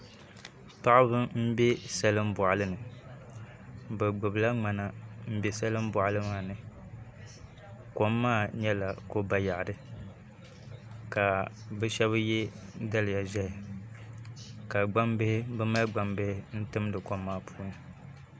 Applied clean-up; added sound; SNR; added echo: none; none; none; none.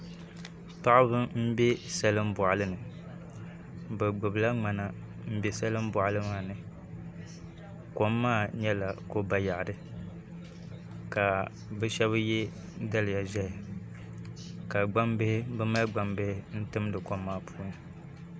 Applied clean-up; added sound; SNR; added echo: none; Wind; 15 dB; none.